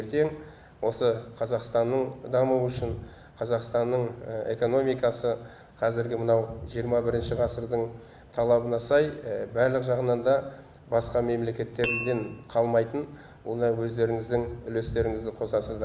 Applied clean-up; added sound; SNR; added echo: none; Tap; 6 dB; none.